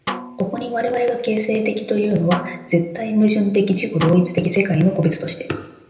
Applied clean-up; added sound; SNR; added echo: none; Snare drum; 15 dB; reverberation time 0.7 s.